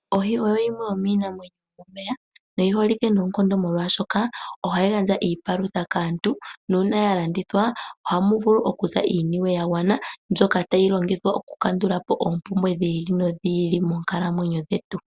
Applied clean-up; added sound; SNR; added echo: none; none; none; none.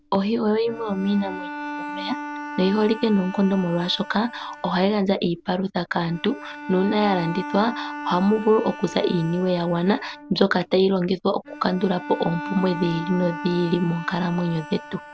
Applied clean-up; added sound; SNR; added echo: none; Bowed string instrument; 12 dB; none.